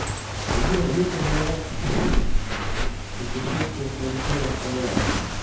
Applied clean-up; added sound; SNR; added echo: none; Walk, footsteps; -4 dB; reverberation time 0.8 s.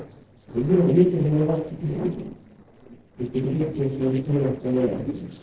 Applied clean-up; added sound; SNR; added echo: neural separator model SepFormer DNS4.